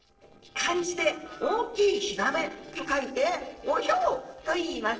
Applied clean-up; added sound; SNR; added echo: neural separator model SepFormer DNS4.